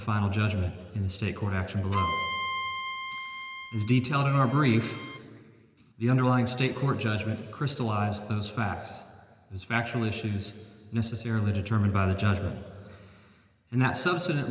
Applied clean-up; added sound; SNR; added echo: none; Bowed string instrument; 7 dB; reverberation time 1.9 s.